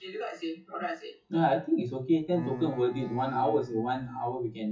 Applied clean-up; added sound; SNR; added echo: classical method WPE with log-MMSE.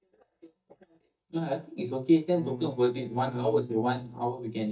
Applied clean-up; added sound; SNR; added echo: neural mask model DeepFilterNet 3.